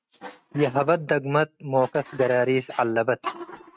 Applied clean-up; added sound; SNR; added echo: neural mask model RNNoise.